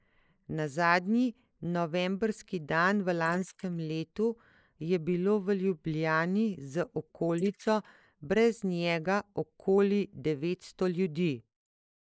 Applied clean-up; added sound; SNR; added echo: neural mask model Resemble Enhance denoiser.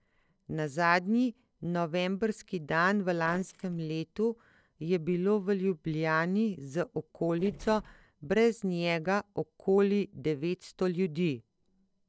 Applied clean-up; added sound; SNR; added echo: neural separator model SepFormer DNS4.